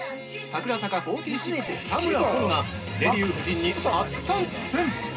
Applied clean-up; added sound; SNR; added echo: none; Organ; 17 dB; reverberation time 0.2 s.